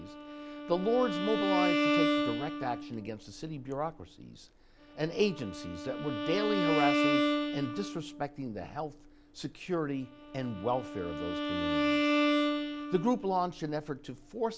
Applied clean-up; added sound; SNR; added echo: none; Bowed string instrument; -1 dB; none.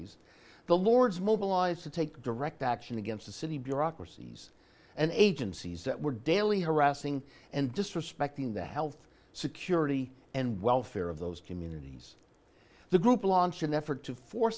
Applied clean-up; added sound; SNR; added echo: none; none; none; none.